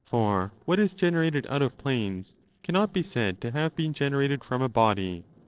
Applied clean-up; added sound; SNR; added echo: neural separator model SepFormer DNS4.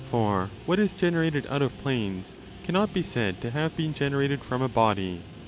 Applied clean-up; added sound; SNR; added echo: none; Guitar; 15 dB; none.